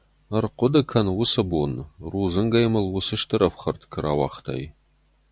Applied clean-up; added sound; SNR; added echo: none; none; none; none.